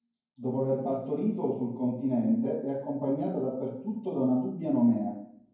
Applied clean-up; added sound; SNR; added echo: none; none; none; reverberation time 0.9 s.